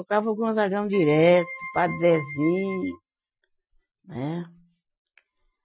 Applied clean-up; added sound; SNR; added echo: classical method Wiener filter.